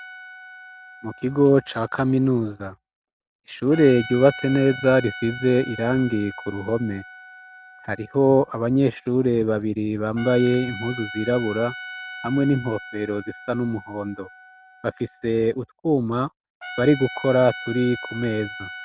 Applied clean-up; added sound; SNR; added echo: none; Trumpet; 15 dB; none.